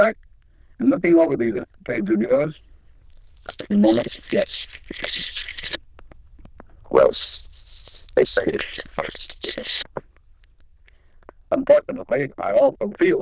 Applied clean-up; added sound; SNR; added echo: neural diffusion model UNIVERSE++.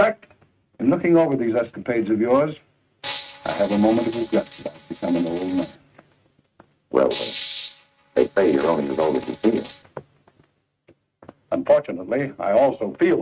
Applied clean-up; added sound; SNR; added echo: neural mask model RNNoise.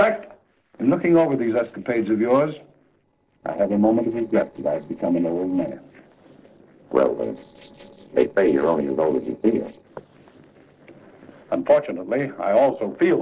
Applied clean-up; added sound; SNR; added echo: neural separator model SepFormer DNS4.